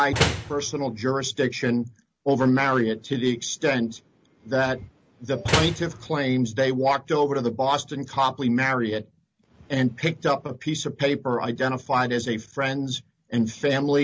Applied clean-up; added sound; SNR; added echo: none; Slam; 3 dB; none.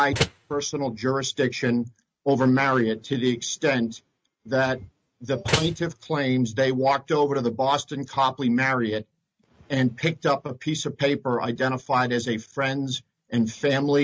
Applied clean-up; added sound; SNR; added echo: neural mask model RNNoise.